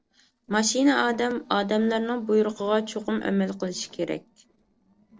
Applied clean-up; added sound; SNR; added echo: neural separator model SepFormer DNS4.